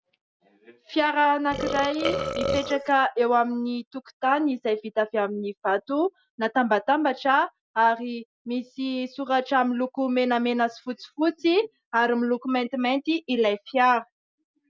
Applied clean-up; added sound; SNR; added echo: none; Burping, eructation; 4 dB; none.